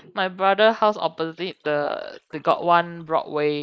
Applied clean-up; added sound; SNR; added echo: neural mask model Resemble Enhance denoiser.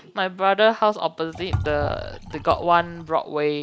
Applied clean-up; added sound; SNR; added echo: none; Liquid; 10 dB; none.